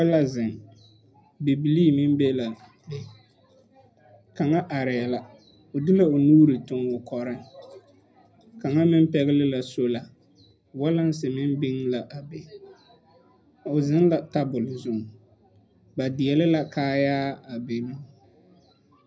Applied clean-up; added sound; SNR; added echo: none; none; none; reverberation time 0.4 s.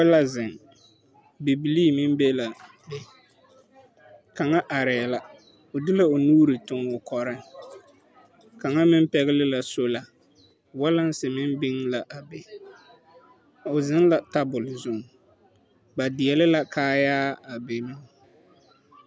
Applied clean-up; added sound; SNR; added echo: none; none; none; none.